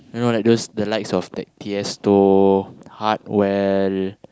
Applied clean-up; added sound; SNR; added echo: none; none; none; none.